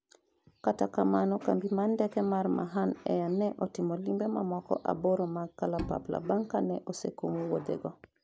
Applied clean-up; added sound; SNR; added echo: none; Bowed string instrument; 11 dB; none.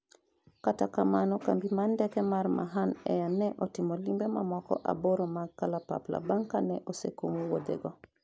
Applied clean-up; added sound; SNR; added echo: none; none; none; none.